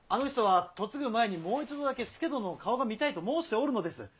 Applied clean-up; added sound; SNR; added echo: none; none; none; none.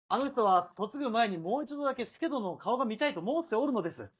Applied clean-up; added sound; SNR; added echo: neural mask model DeepFilterNet 3.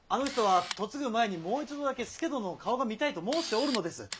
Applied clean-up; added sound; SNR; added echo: none; Camera; 13 dB; none.